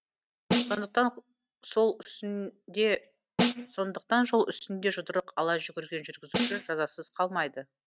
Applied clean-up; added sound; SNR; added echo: neural mask model RNNoise.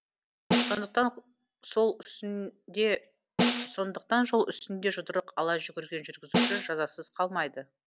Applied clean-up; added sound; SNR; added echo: none; Snare drum; -1 dB; none.